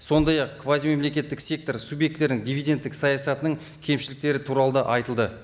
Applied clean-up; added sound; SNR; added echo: none; none; none; none.